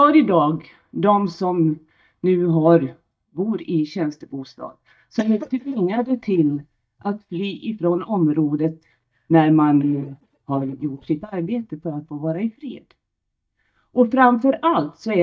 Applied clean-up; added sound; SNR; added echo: neural mask model DeepFilterNet 3.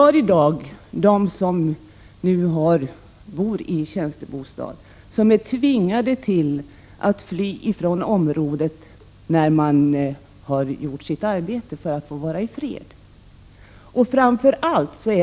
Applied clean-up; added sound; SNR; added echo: none; none; none; none.